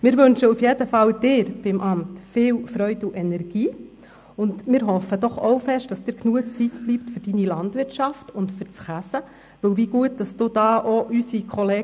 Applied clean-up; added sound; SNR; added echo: none; none; none; none.